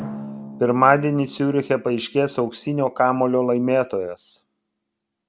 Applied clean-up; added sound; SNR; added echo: none; Drum; 19 dB; none.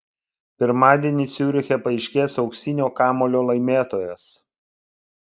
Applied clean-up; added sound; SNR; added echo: neural mask model Resemble Enhance denoiser.